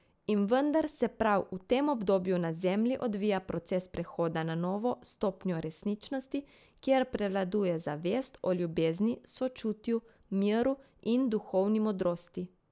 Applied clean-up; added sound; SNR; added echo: none; none; none; none.